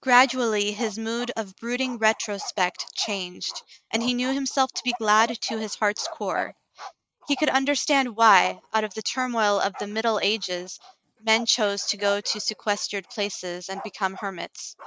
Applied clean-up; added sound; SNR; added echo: neural mask model RNNoise.